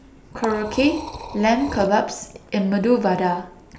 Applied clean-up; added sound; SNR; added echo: none; Liquid; 15 dB; none.